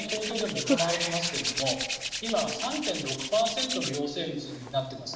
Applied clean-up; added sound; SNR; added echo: none; Hands; 2 dB; reverberation time 1.1 s.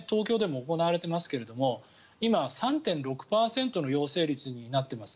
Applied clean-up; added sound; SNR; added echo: none; none; none; none.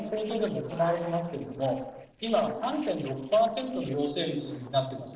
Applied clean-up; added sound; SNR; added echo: neural separator model SepFormer DNS4.